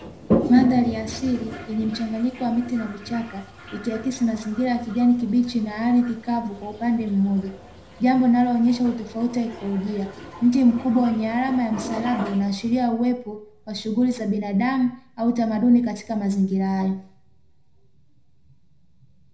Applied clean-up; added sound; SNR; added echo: none; Toilet flush; 12 dB; reverberation time 0.5 s.